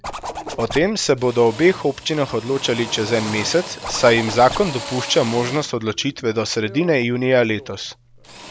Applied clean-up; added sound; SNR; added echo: none; Drill + Zipper (clothing); 13 dB; none.